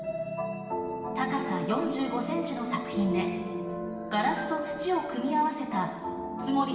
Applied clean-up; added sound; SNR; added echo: none; none; none; reverberation time 1.4 s.